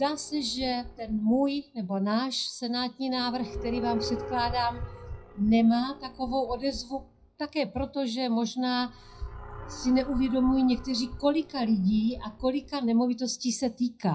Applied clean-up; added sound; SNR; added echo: classical method WPE with log-MMSE.